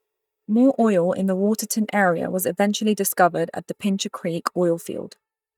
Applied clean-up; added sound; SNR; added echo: neural mask model DeepFilterNet 3.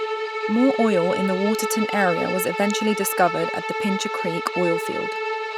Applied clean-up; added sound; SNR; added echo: none; Bowed string instrument; 3 dB; none.